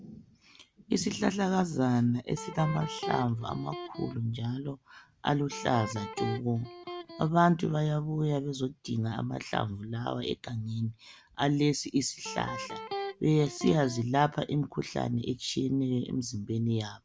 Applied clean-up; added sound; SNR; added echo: none; Electric guitar; 9 dB; none.